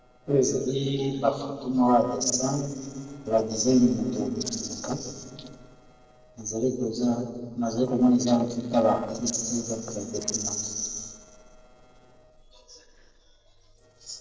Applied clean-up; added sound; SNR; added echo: neural separator model SepFormer DNS4.